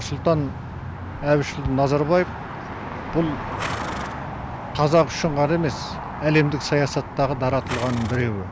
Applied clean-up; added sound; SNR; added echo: none; Livestock, farm animals, working animals; 17 dB; none.